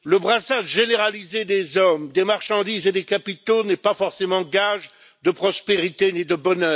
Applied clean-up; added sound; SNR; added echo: none; none; none; none.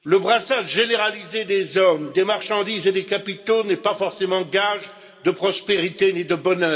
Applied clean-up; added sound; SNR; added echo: none; none; none; reverberation time 1.6 s.